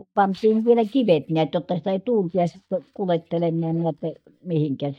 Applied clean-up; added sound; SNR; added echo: neural mask model DeepFilterNet 3.